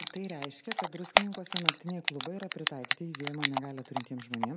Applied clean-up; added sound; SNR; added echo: none; Typing; -5 dB; none.